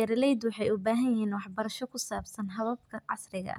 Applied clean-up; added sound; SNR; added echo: none; none; none; none.